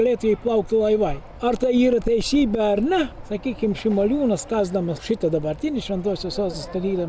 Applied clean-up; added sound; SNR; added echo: none; none; none; none.